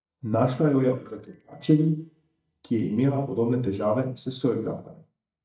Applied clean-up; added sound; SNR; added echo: neural mask model DeepFilterNet 3.